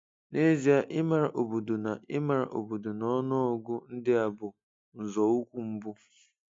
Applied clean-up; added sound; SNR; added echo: neural mask model DeepFilterNet 3.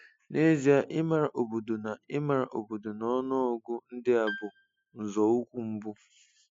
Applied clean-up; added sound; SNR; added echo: classical method spectral subtraction.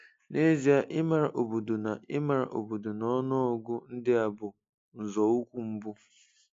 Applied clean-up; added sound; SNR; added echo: neural mask model Resemble Enhance denoiser.